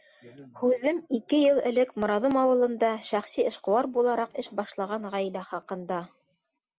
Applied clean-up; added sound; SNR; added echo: none; none; none; none.